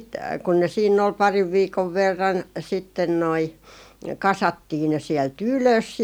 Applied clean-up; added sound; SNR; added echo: none; none; none; none.